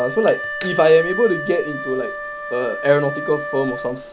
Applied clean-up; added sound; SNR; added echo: none; Wind instrument, woodwind instrument; 8 dB; none.